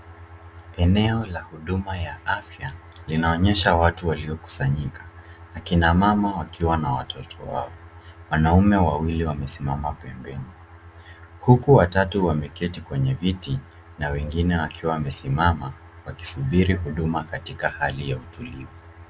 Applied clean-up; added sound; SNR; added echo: none; none; none; none.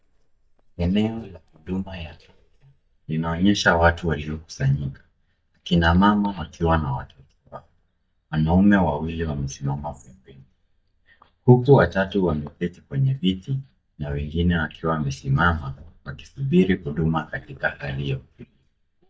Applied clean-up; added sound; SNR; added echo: neural mask model DeepFilterNet 3.